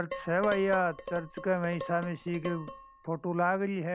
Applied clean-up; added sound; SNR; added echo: none; Dishes, pots, and pans; 12 dB; none.